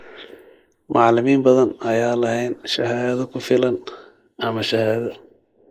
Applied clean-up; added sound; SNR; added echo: neural mask model Resemble Enhance denoiser.